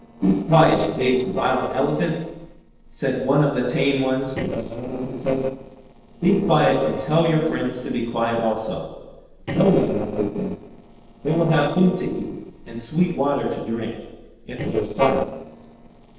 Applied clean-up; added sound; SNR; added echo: neural separator model SepFormer DNS4.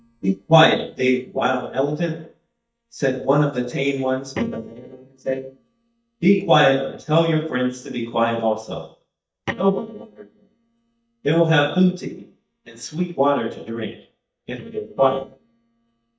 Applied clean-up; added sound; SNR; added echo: neural mask model DeepFilterNet 3.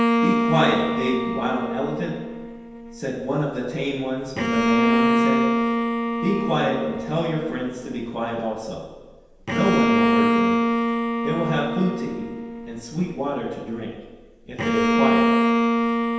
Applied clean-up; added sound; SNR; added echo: none; Bowed string instrument; -4 dB; reverberation time 1.2 s.